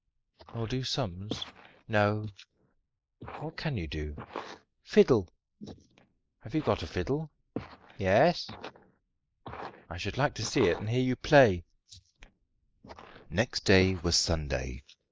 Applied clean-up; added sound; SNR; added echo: neural mask model Resemble Enhance denoiser.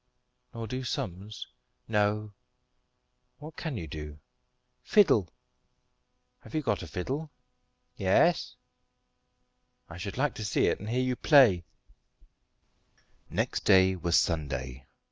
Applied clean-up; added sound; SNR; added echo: none; none; none; none.